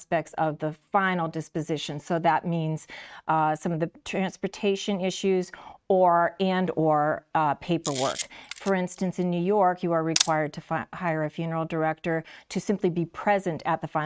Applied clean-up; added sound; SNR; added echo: neural mask model RNNoise.